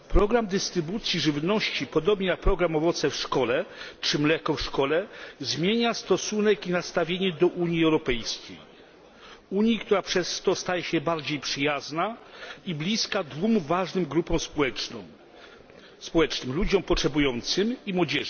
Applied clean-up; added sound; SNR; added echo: none; none; none; none.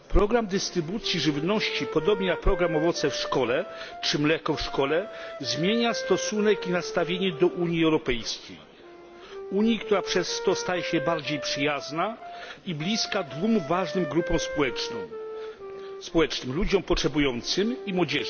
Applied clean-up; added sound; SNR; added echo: none; Wind instrument, woodwind instrument; 11 dB; none.